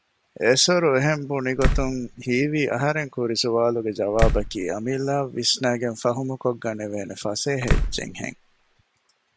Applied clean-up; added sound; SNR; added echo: none; Slam; 1 dB; none.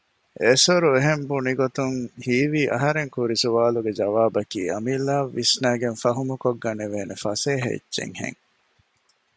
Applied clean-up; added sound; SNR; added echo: none; none; none; none.